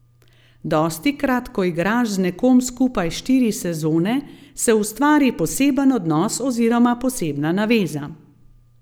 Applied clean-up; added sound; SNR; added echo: none; none; none; none.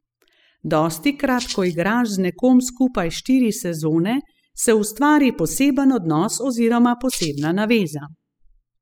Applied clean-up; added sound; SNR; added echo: classical method spectral subtraction.